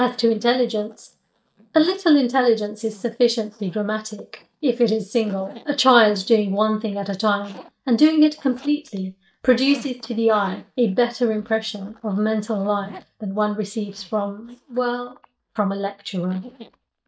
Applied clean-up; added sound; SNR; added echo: neural mask model DeepFilterNet 3.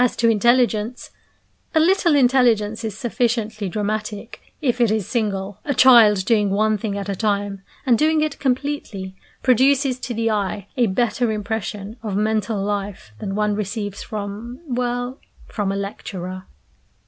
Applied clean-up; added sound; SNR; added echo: none; none; none; none.